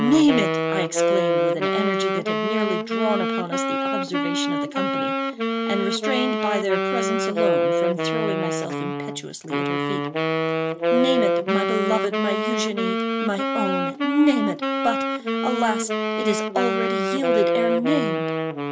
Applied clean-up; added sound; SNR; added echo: none; Wind instrument, woodwind instrument; -3 dB; none.